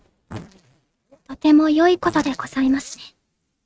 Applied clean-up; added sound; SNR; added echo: neural mask model RNNoise.